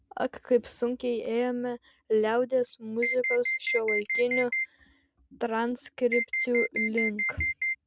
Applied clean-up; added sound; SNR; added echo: none; Alarm; 1 dB; none.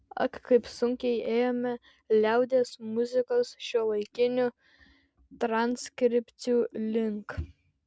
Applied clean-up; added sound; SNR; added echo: none; none; none; none.